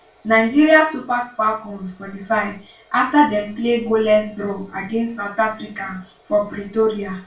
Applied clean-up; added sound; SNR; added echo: none; none; none; reverberation time 0.3 s.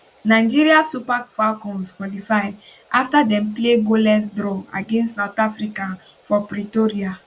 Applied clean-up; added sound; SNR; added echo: none; none; none; none.